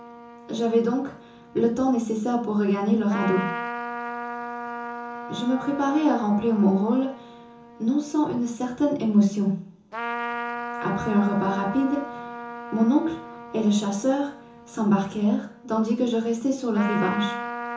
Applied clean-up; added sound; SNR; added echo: none; Trumpet; 11 dB; reverberation time 0.7 s.